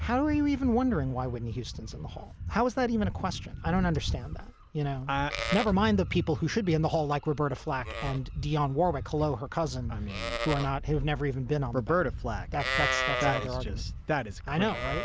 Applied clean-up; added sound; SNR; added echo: none; Livestock, farm animals, working animals; 6 dB; none.